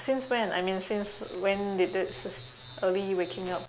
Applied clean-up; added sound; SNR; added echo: none; none; none; none.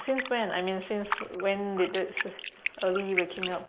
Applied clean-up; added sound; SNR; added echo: neural mask model Resemble Enhance denoiser.